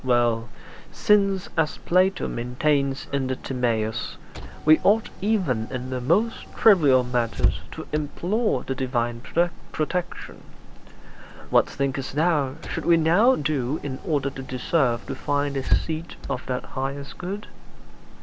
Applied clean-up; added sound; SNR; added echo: none; Engine / Car; 6 dB; none.